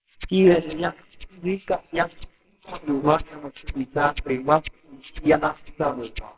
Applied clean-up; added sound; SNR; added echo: neural separator model SepFormer WHAMR!.